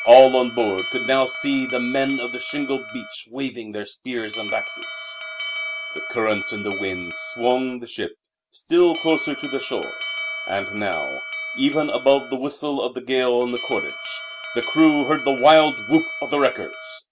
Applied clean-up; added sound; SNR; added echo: none; Alarm; 10 dB; none.